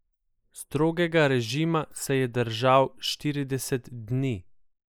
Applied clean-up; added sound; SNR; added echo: neural mask model Resemble Enhance denoiser.